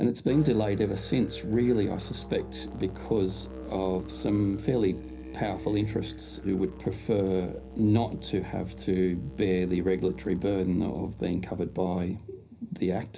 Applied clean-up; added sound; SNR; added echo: none; Musical instrument; 14 dB; reverberation time 0.4 s.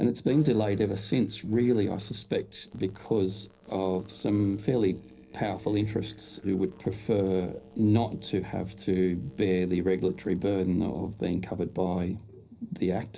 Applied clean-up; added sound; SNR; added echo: neural separator model SepFormer DNS4.